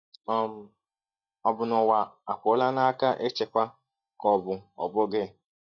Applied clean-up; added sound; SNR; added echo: neural mask model DeepFilterNet 3.